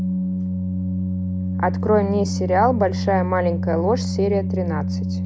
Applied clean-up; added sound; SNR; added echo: none; Organ; 1 dB; none.